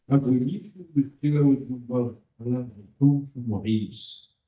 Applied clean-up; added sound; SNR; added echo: neural mask model DeepFilterNet 3.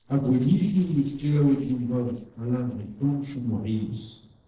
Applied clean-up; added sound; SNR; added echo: neural separator model SepFormer DNS4.